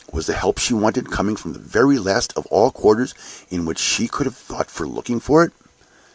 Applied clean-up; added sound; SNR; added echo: none; none; none; none.